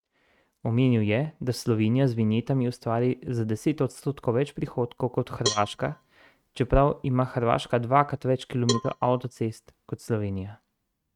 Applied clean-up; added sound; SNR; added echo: neural mask model RNNoise.